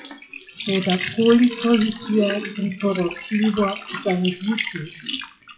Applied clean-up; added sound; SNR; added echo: classical method WPE with log-MMSE.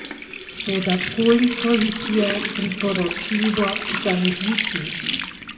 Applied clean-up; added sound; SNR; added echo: none; Water tap, faucet; 3 dB; reverberation time 1.3 s.